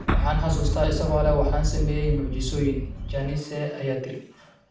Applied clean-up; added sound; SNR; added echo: none; Boom; -2 dB; reverberation time 0.5 s.